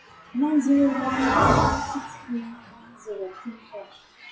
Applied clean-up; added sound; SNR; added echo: classical method WPE with log-MMSE.